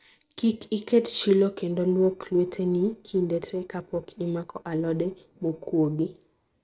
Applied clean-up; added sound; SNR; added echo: neural separator model SepFormer DNS4.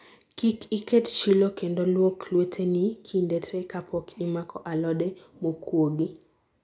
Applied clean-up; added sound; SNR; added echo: none; none; none; none.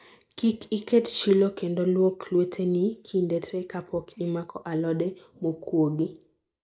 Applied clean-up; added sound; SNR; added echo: neural mask model Resemble Enhance denoiser.